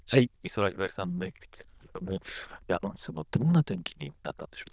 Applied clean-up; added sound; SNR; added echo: neural diffusion model UNIVERSE++.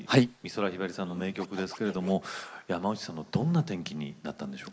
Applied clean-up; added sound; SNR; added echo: neural mask model Resemble Enhance denoiser.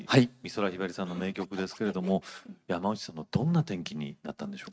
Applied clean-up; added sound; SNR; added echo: neural mask model RNNoise.